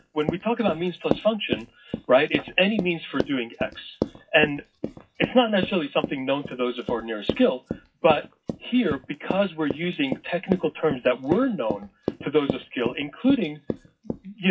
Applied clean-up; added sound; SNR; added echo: classical method WPE with log-MMSE.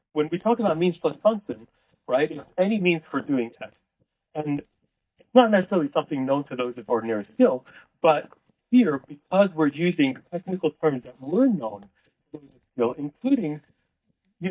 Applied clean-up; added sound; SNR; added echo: neural mask model DeepFilterNet 3.